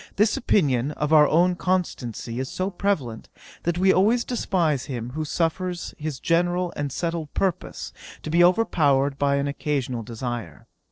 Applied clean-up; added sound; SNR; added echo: neural separator model SepFormer DNS4.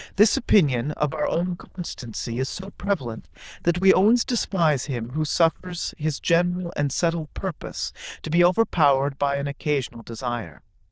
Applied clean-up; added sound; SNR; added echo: neural diffusion model UNIVERSE++.